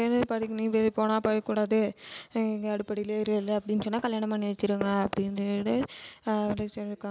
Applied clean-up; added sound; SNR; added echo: none; Fireworks; 18 dB; none.